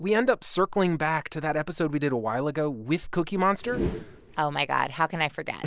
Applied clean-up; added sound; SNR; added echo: none; Whoosh, swoosh, swish; 8 dB; none.